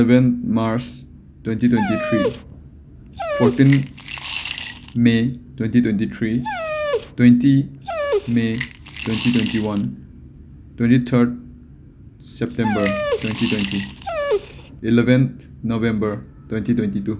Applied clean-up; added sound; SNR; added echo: none; Coin (dropping) / Glass + Dog; 5 dB; none.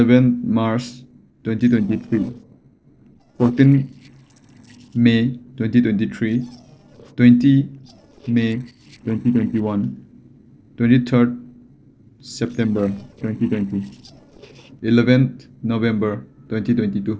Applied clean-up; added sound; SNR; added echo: neural separator model SepFormer DNS4.